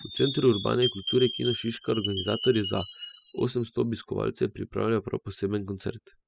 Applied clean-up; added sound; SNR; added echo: classical method spectral subtraction.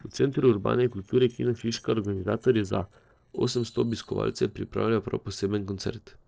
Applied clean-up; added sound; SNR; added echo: neural separator model SepFormer DNS4.